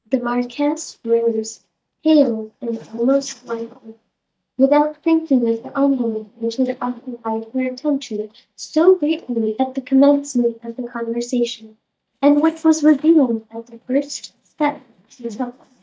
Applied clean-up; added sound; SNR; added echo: neural mask model DeepFilterNet 3.